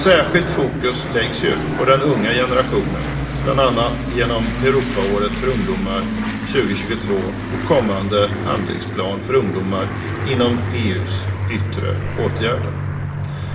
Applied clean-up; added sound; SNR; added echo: none; Aircraft; 3 dB; reverberation time 0.8 s.